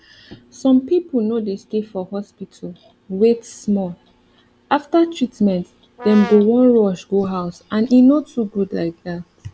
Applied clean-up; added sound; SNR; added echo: none; Brass instrument; 13 dB; none.